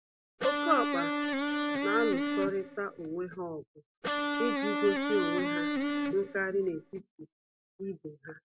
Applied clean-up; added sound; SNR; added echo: none; Electric guitar; -2 dB; none.